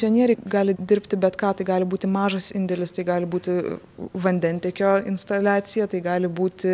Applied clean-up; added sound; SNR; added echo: none; none; none; none.